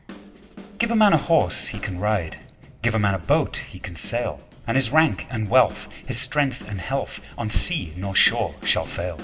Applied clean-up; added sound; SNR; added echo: none; Drum / Drum kit; 19 dB; reverberation time 1.0 s.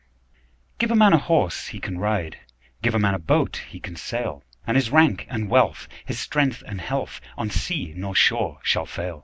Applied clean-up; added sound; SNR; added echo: none; none; none; none.